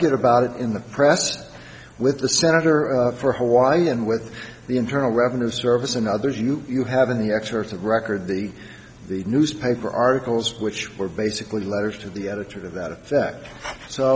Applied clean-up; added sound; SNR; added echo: none; none; none; none.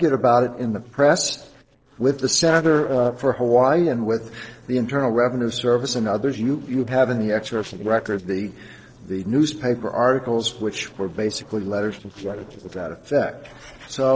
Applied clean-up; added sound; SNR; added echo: neural separator model SepFormer DNS4.